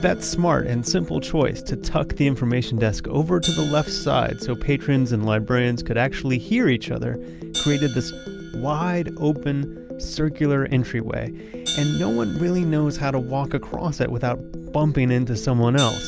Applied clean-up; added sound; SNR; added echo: none; Hi-hat; 16 dB; none.